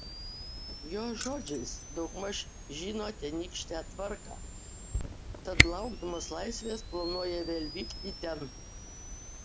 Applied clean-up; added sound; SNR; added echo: none; Camera + Keys jangling; -2 dB; none.